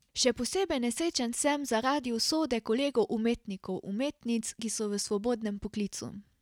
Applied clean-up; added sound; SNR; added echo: none; none; none; none.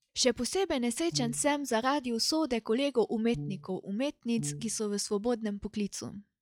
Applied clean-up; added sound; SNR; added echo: classical method log-MMSE.